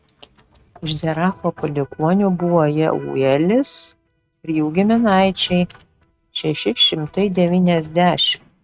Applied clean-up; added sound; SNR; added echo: neural mask model RNNoise.